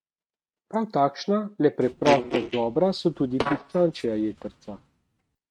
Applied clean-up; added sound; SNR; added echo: neural mask model RNNoise.